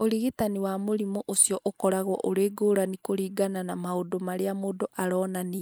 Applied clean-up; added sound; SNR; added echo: neural mask model Resemble Enhance denoiser.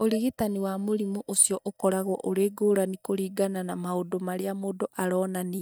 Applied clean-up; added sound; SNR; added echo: neural mask model DeepFilterNet 3.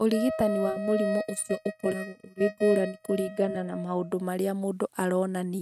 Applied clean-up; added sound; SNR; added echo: neural mask model RNNoise.